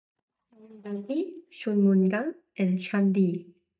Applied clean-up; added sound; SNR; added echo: neural mask model DeepFilterNet 3.